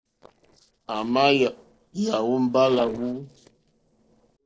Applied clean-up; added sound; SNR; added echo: neural separator model SepFormer DNS4.